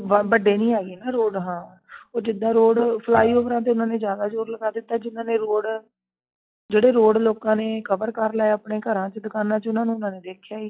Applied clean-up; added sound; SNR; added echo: classical method log-MMSE.